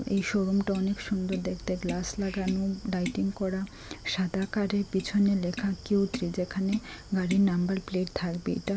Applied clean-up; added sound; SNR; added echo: none; Tap; 16 dB; none.